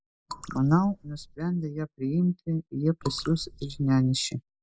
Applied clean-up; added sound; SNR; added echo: neural mask model Resemble Enhance denoiser.